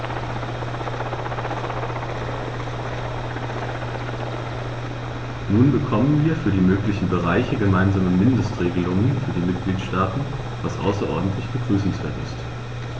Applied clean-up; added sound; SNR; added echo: none; Aircraft; 10 dB; none.